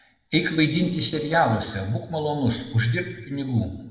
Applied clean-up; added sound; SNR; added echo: neural separator model SepFormer DNS4.